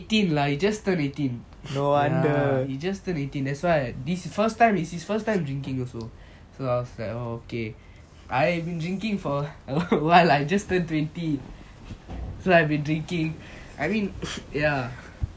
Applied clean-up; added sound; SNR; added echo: none; none; none; none.